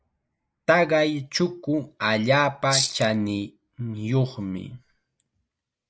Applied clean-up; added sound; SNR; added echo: neural mask model Resemble Enhance denoiser.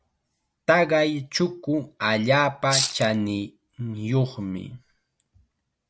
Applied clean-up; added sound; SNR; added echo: none; Rattle (instrument); 1 dB; none.